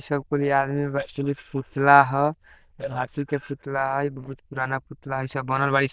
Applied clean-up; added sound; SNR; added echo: neural diffusion model UNIVERSE++.